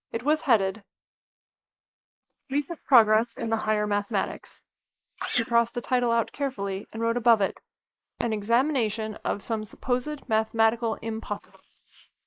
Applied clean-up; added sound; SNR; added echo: neural mask model Resemble Enhance denoiser.